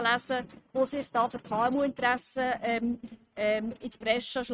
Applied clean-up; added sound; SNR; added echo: neural mask model RNNoise.